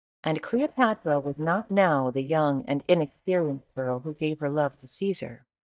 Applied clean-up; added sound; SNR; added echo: neural mask model DeepFilterNet 3.